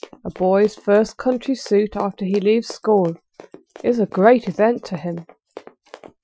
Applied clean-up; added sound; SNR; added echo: classical method Wiener filter.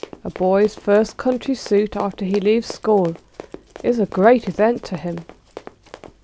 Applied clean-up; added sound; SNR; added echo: none; Run; 19 dB; none.